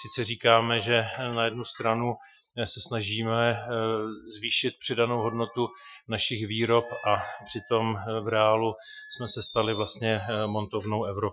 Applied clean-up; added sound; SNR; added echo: classical method Wiener filter.